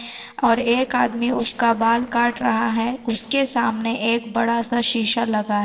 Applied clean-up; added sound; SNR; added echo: neural separator model SepFormer DNS4.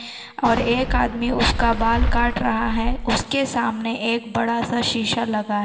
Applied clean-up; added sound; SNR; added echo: none; Fireworks; 2 dB; reverberation time 1.8 s.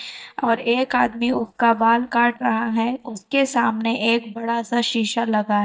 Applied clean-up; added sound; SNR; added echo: neural mask model DeepFilterNet 3.